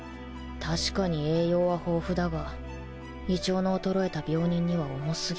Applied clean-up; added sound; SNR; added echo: none; none; none; none.